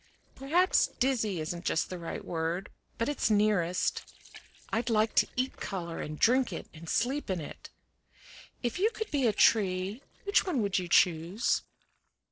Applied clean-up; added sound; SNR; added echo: neural separator model SepFormer DNS4.